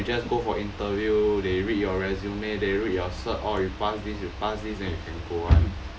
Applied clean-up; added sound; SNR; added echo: none; none; none; none.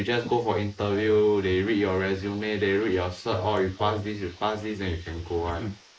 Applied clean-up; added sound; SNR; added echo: neural mask model Resemble Enhance denoiser.